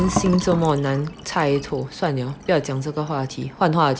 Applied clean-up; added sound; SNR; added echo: none; Fill (with liquid); 11 dB; none.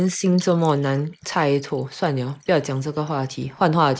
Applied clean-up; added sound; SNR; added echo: neural mask model Resemble Enhance denoiser.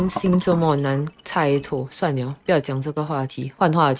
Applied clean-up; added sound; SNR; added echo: neural mask model RNNoise.